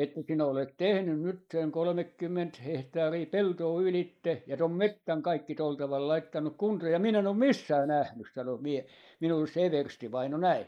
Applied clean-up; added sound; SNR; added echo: neural mask model Resemble Enhance denoiser.